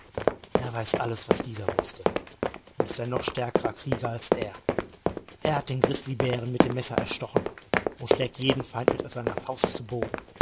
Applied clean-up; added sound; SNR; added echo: none; Run; -5 dB; none.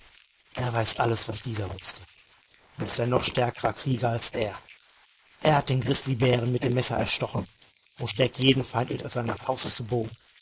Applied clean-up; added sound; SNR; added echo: neural mask model Resemble Enhance denoiser.